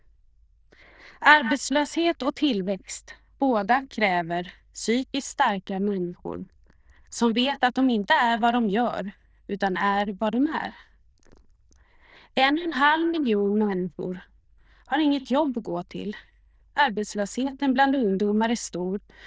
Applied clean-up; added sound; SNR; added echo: neural diffusion model UNIVERSE++.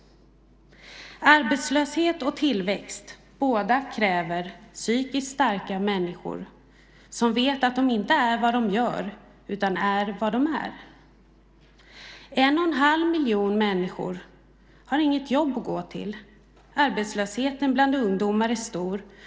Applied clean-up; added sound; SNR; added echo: none; none; none; none.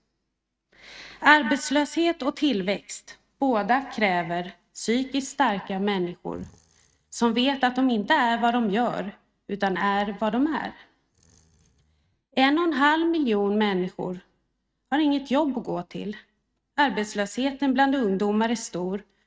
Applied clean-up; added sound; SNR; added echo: neural mask model RNNoise.